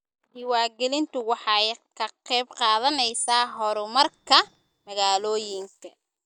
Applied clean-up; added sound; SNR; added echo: neural mask model DeepFilterNet 3.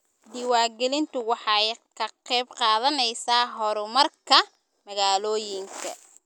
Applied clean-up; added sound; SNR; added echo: none; none; none; none.